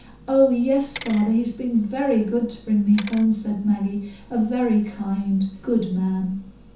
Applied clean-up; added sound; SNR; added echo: none; Bicycle; 19 dB; reverberation time 0.9 s.